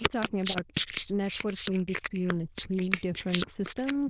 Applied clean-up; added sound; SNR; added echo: neural diffusion model UNIVERSE++.